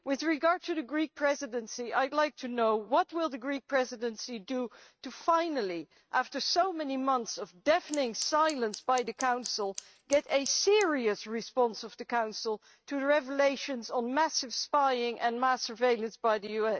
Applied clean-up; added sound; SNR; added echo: neural mask model RNNoise.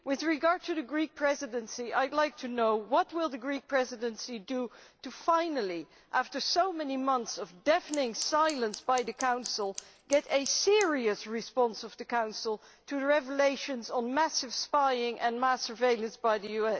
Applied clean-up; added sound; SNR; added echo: none; Scissors; 15 dB; none.